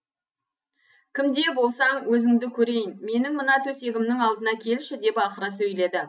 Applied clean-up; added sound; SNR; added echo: none; none; none; none.